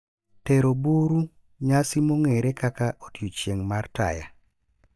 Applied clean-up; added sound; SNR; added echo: neural mask model DeepFilterNet 3.